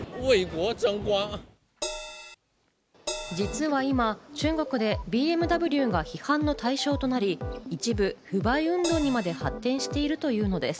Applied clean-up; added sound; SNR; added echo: none; Crash cymbal; 8 dB; none.